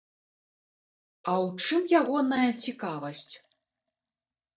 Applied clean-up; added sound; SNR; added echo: neural mask model DeepFilterNet 3.